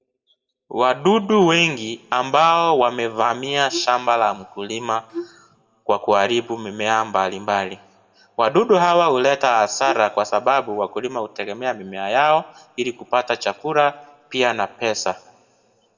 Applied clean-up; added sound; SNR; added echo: none; Wind instrument, woodwind instrument; 13 dB; reverberation time 0.9 s.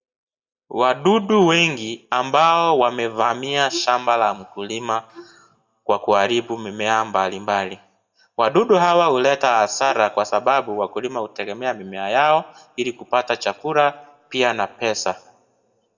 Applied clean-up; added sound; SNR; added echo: neural mask model DeepFilterNet 3.